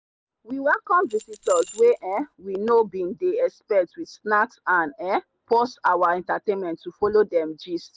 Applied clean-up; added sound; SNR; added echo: none; Keys jangling; 18 dB; none.